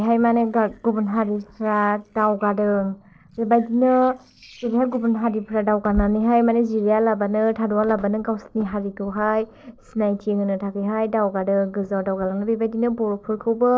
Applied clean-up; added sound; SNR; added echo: neural separator model SepFormer DNS4.